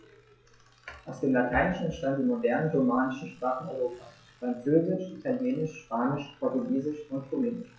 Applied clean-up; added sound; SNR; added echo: classical method log-MMSE.